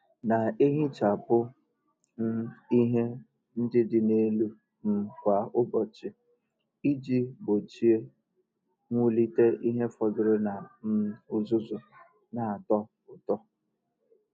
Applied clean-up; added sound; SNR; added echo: none; none; none; none.